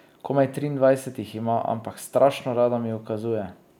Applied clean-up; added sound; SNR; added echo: none; none; none; none.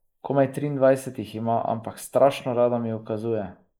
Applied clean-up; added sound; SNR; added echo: neural mask model Resemble Enhance denoiser.